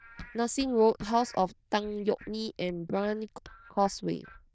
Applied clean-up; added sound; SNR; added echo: neural diffusion model UNIVERSE++.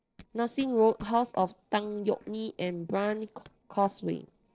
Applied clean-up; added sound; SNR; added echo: neural separator model SepFormer DNS4.